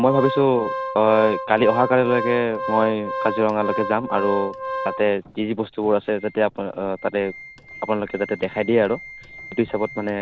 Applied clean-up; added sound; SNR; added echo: none; Organ; 9 dB; none.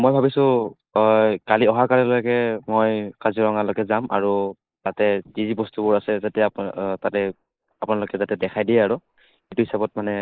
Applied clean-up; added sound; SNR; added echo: neural mask model Resemble Enhance denoiser.